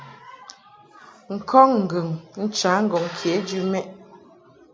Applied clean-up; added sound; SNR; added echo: none; none; none; none.